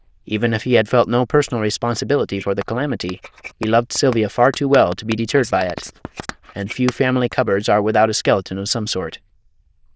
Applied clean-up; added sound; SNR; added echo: neural diffusion model UNIVERSE++.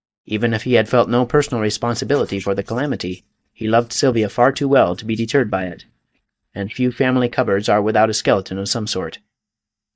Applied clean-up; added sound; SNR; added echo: neural mask model DeepFilterNet 3.